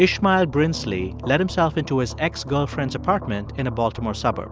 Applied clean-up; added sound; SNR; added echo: none; none; none; none.